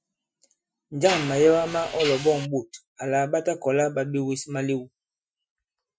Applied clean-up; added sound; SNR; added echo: classical method Wiener filter.